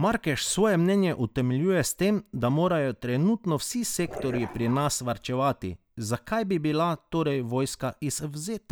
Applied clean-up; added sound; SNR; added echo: none; Dog; 14 dB; none.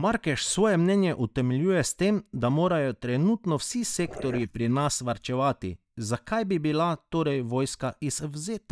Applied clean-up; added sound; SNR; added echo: neural mask model DeepFilterNet 3.